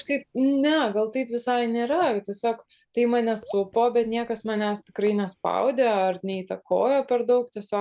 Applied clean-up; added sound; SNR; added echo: none; Raindrop / Drip; 19 dB; none.